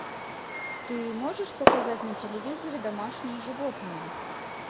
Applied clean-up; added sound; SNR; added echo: none; Fireworks; -4 dB; none.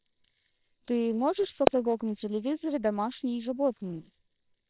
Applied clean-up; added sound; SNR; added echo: neural separator model SepFormer WHAM!.